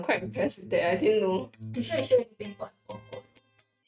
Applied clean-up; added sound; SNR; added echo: neural mask model RNNoise.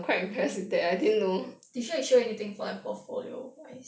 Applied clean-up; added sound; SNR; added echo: none; none; none; none.